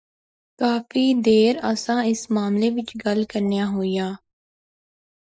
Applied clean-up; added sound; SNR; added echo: neural mask model DeepFilterNet 3.